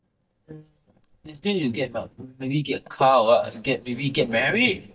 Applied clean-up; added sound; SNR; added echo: neural mask model DeepFilterNet 3.